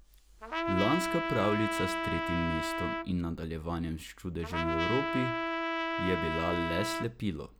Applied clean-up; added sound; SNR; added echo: none; Trumpet; 0 dB; none.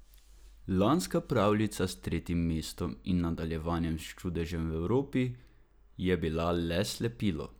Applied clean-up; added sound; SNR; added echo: none; none; none; none.